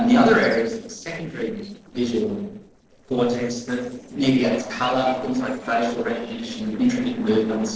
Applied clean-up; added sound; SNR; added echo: neural separator model SepFormer DNS4.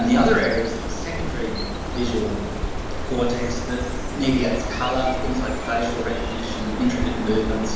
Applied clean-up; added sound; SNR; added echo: none; Bird; 2 dB; reverberation time 1.0 s.